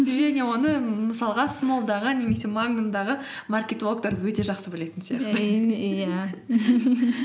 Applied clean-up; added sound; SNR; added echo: none; none; none; none.